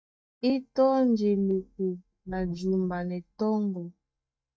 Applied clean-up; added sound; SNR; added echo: neural mask model DeepFilterNet 3.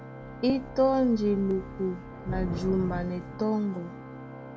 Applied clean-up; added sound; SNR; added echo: none; Organ + Thunder / Rain; 10 dB; none.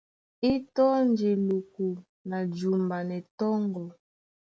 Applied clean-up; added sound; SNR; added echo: none; none; none; none.